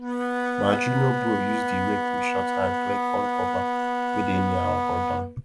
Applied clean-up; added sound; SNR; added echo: none; Wind instrument, woodwind instrument; -3 dB; none.